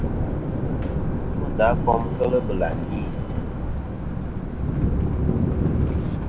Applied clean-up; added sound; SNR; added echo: none; Thunder; -5 dB; none.